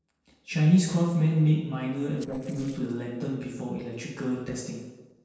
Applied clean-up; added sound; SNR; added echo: neural separator model SepFormer DNS4.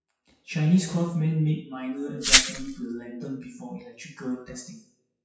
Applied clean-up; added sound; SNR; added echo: classical method WPE with log-MMSE.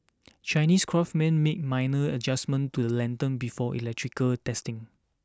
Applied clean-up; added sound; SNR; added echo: none; none; none; none.